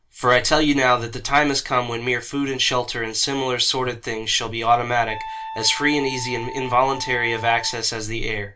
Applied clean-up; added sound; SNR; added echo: none; Wind instrument, woodwind instrument; 13 dB; reverberation time 0.2 s.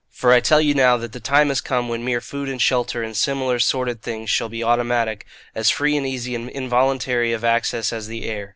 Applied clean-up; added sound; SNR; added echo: none; none; none; none.